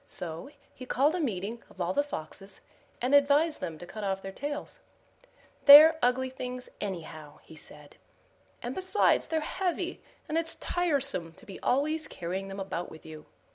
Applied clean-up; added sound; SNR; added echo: none; none; none; none.